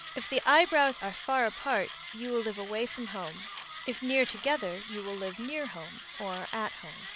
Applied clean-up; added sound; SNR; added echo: none; Mechanisms; 12 dB; none.